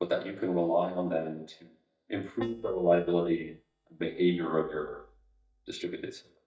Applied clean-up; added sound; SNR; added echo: neural mask model DeepFilterNet 3.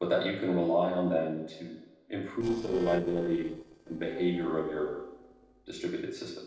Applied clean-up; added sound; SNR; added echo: neural separator model SepFormer DNS4.